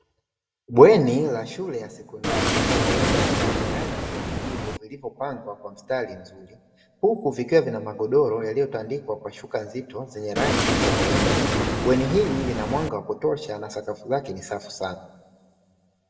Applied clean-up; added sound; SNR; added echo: none; Waves, surf; -2 dB; reverberation time 0.9 s.